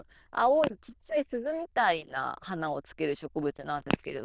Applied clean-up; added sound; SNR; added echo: neural diffusion model UNIVERSE++.